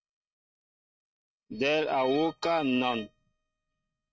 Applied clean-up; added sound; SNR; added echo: neural mask model RNNoise.